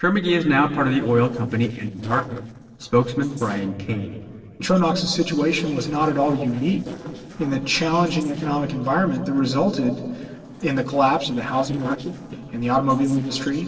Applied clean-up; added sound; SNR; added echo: neural separator model SepFormer DNS4.